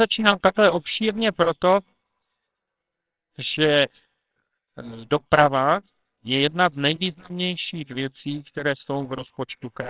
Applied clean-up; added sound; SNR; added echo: neural separator model SepFormer WHAMR!.